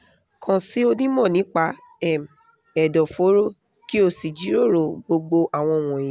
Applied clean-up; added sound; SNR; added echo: none; none; none; none.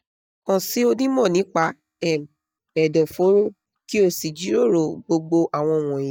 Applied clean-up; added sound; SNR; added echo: neural mask model DeepFilterNet 3.